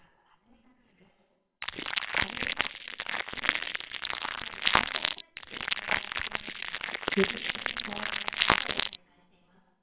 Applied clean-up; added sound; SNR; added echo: neural separator model SepFormer WHAMR!.